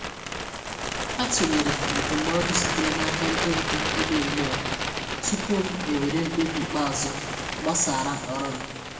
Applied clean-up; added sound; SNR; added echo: none; Bird; 1 dB; reverberation time 1.5 s.